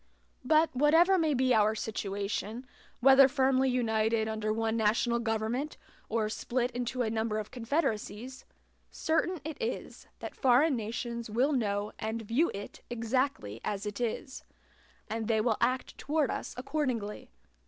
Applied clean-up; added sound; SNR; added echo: none; none; none; none.